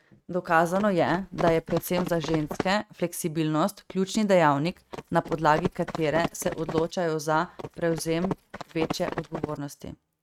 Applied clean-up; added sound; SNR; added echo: neural mask model RNNoise.